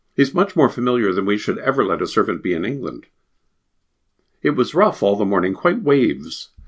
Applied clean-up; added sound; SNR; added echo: none; none; none; none.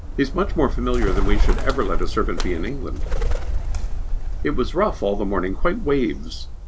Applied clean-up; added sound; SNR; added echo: none; Bird; -3 dB; none.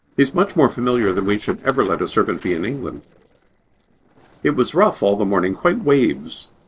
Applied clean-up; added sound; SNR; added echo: neural separator model SepFormer DNS4.